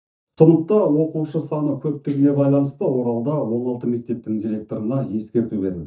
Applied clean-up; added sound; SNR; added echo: neural mask model DeepFilterNet 3.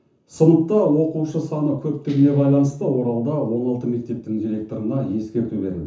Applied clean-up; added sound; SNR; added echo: none; Guitar; 16 dB; reverberation time 0.9 s.